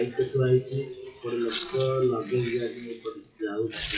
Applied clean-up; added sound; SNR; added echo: classical method WPE with log-MMSE.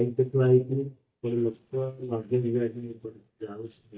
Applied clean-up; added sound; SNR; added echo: neural mask model DeepFilterNet 3.